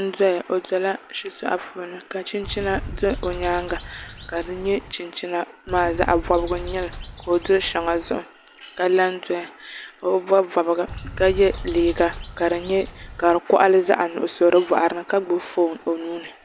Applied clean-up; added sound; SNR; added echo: none; Bird; 12 dB; none.